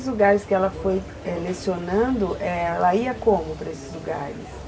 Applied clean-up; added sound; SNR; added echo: none; none; none; none.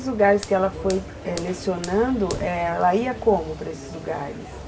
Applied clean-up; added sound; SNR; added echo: none; Fire; 19 dB; none.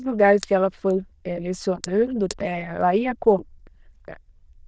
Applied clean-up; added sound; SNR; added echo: neural diffusion model UNIVERSE++.